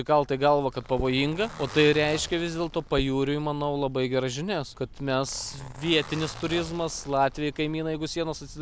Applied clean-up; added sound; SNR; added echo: none; Zipper (clothing); 17 dB; none.